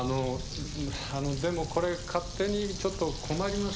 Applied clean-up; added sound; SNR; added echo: none; Fire; 8 dB; none.